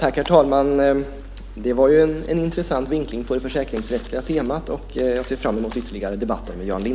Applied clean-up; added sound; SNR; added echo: none; Mechanical fan; 14 dB; none.